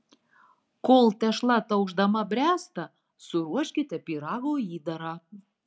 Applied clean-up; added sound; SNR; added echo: none; none; none; none.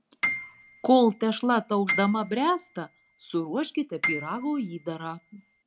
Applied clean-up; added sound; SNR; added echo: none; Piano; 8 dB; none.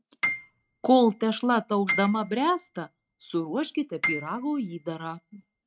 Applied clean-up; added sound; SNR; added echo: neural mask model RNNoise.